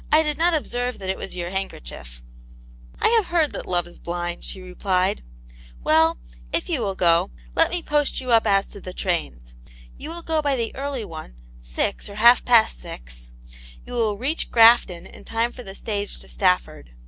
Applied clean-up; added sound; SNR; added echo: none; none; none; none.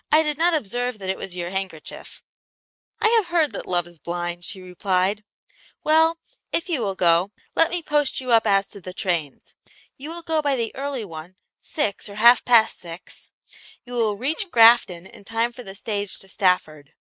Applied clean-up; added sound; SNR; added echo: neural mask model Resemble Enhance denoiser.